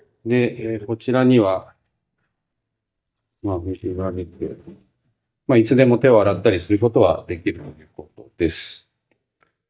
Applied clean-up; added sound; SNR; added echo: neural mask model DeepFilterNet 3.